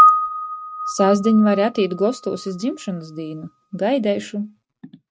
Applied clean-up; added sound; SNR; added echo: neural mask model RNNoise.